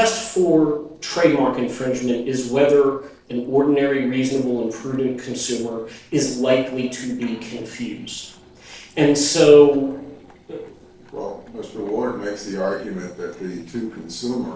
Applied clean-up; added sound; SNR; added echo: neural separator model SepFormer DNS4.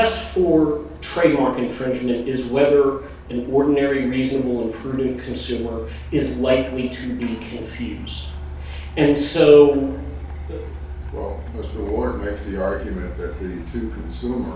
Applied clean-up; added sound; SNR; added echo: none; Truck; 12 dB; reverberation time 0.4 s.